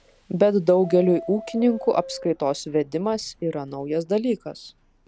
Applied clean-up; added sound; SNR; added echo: none; Subway, metro, underground; 19 dB; none.